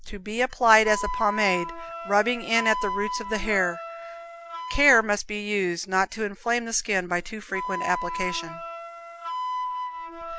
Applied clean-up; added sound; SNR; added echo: none; Wind instrument, woodwind instrument; 8 dB; none.